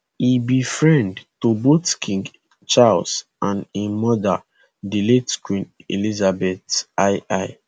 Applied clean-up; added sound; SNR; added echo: none; none; none; none.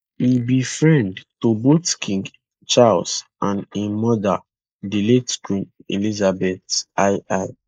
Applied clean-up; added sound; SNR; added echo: neural mask model Resemble Enhance denoiser.